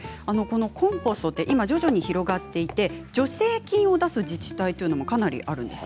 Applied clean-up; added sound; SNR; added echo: none; Walk, footsteps; 15 dB; none.